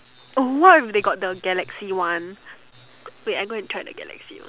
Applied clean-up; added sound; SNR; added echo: none; none; none; none.